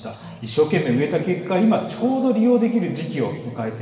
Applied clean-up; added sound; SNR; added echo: none; none; none; reverberation time 2.1 s.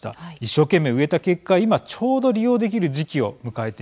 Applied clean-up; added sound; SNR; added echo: none; none; none; none.